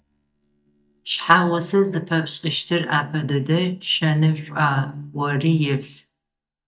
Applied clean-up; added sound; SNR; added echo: neural mask model DeepFilterNet 3.